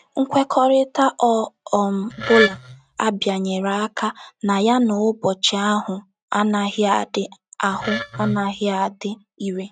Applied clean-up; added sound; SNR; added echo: neural mask model RNNoise.